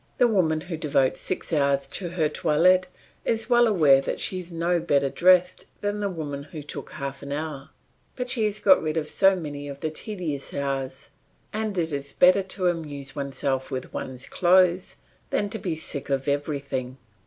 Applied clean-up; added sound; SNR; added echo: none; none; none; none.